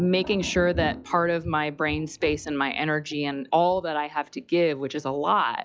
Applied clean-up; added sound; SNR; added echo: classical method log-MMSE.